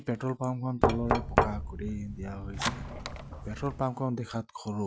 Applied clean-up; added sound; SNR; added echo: none; Knock; -3 dB; none.